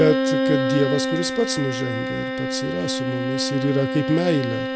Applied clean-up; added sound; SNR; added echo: none; Bowed string instrument; 1 dB; none.